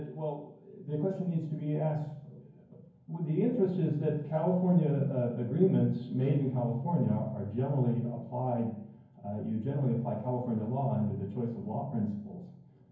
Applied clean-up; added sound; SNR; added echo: none; none; none; reverberation time 0.9 s.